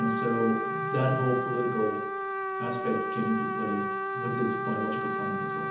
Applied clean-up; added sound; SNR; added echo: none; Trumpet; 1 dB; reverberation time 1.3 s.